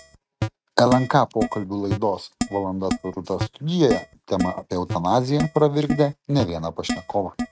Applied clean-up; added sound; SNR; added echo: neural mask model RNNoise.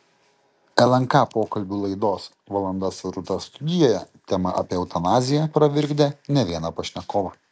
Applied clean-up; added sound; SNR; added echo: none; none; none; none.